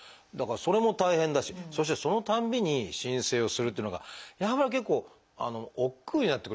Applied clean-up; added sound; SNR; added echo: none; none; none; none.